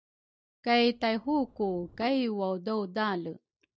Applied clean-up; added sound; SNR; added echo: neural mask model DeepFilterNet 3.